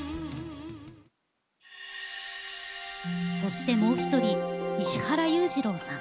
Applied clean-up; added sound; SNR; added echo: none; none; none; none.